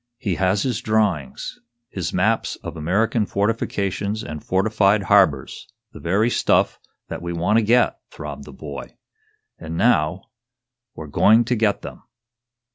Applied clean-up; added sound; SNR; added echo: none; none; none; none.